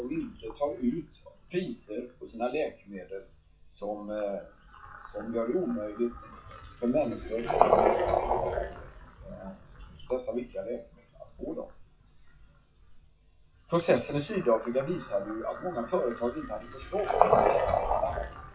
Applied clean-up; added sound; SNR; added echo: classical method WPE with log-MMSE.